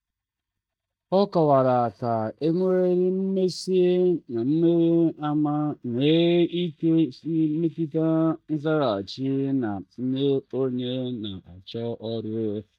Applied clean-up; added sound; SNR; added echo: neural mask model DeepFilterNet 3.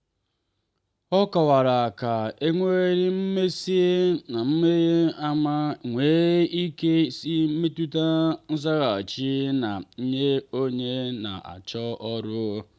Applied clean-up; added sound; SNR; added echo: none; none; none; none.